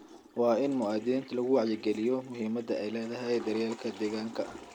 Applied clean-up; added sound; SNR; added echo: none; Toilet flush / Water; 18 dB; none.